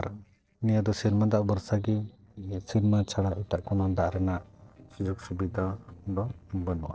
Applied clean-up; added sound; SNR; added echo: neural separator model SepFormer DNS4.